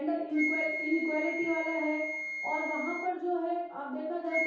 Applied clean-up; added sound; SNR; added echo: none; Wind instrument, woodwind instrument; 4 dB; reverberation time 0.8 s.